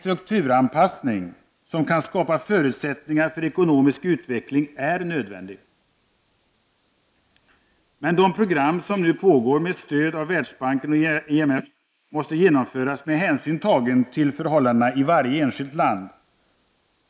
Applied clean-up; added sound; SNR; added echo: neural mask model Resemble Enhance denoiser.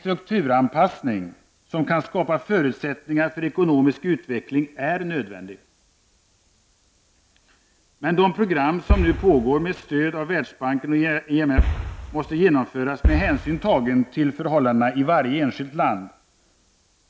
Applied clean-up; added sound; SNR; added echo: none; Boom; 2 dB; none.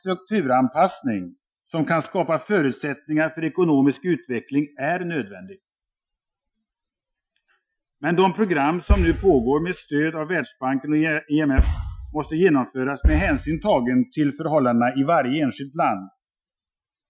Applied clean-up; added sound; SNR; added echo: classical method Wiener filter.